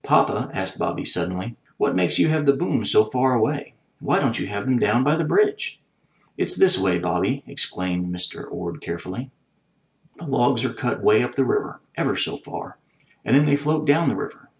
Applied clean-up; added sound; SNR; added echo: none; none; none; none.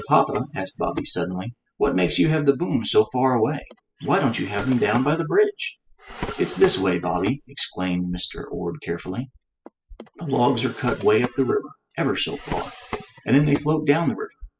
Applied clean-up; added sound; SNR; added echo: classical method spectral subtraction.